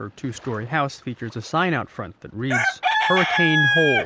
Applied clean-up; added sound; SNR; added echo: none; Chicken, rooster; 0 dB; none.